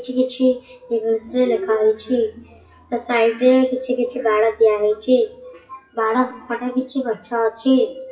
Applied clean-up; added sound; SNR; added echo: classical method WPE with log-MMSE.